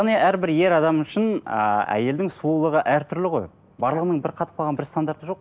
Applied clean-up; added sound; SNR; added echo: none; none; none; none.